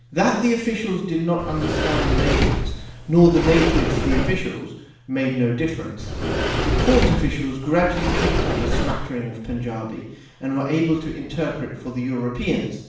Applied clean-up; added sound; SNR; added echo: none; Sliding door; -1 dB; reverberation time 0.6 s.